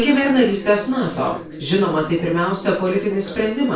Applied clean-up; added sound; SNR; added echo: none; none; none; reverberation time 0.3 s.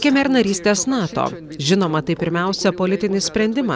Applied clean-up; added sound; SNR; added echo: none; none; none; none.